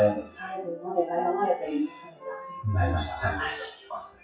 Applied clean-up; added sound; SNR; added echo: classical method WPE with log-MMSE.